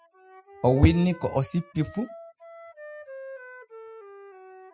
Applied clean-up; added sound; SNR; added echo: classical method spectral subtraction.